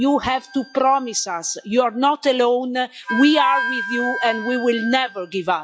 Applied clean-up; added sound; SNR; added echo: classical method log-MMSE.